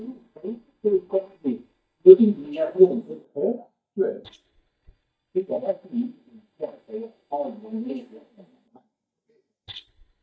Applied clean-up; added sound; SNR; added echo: neural mask model DeepFilterNet 3.